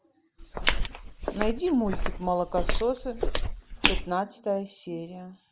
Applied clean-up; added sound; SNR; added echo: none; Walk, footsteps; -3 dB; none.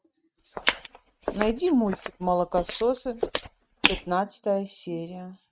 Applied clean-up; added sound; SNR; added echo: neural mask model RNNoise.